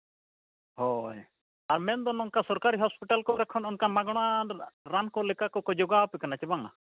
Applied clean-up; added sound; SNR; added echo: none; none; none; none.